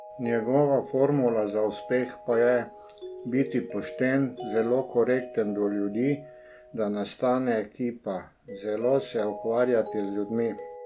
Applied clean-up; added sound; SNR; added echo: none; Mallet percussion; 14 dB; none.